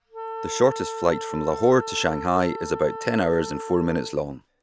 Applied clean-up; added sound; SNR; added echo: none; Wind instrument, woodwind instrument; 10 dB; none.